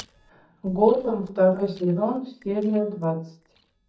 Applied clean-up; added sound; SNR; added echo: neural mask model DeepFilterNet 3.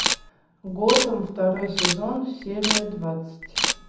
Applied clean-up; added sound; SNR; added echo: none; Camera; 2 dB; reverberation time 0.8 s.